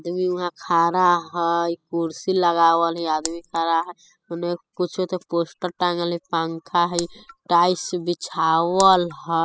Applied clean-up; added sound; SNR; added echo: classical method spectral subtraction.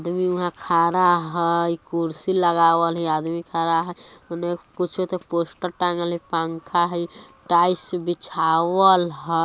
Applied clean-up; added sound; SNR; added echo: none; none; none; none.